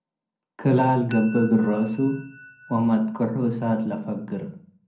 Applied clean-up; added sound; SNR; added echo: none; Chink, clink; 15 dB; reverberation time 0.6 s.